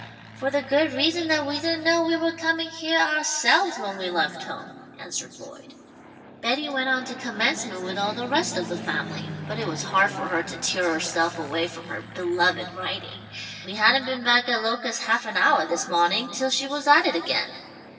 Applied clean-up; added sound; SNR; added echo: none; Fixed-wing aircraft, airplane; 16 dB; reverberation time 1.7 s.